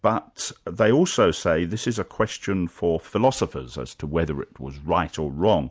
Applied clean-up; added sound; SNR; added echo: none; none; none; none.